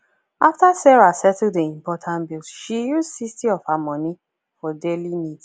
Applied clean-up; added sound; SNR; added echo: none; none; none; none.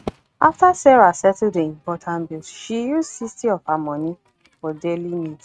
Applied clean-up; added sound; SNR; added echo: neural mask model RNNoise.